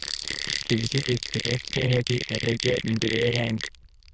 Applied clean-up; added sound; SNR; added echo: neural diffusion model UNIVERSE++.